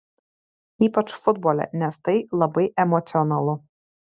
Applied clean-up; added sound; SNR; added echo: none; none; none; none.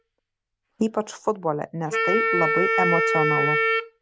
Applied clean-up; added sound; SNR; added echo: none; Wind instrument, woodwind instrument; -3 dB; none.